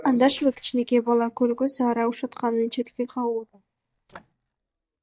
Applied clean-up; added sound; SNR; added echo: neural mask model DeepFilterNet 3.